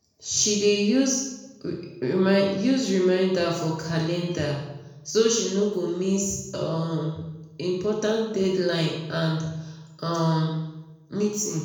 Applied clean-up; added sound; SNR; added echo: none; none; none; reverberation time 0.9 s.